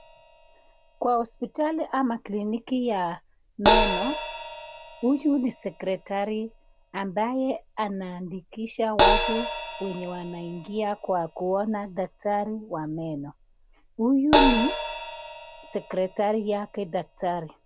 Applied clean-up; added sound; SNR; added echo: none; Crash cymbal; 0 dB; none.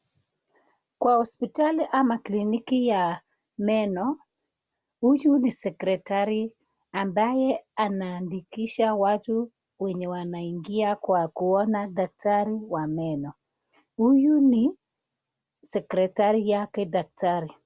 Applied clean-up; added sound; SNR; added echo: none; none; none; none.